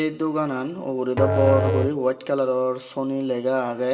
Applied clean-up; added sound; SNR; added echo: none; Musical instrument; 3 dB; reverberation time 0.9 s.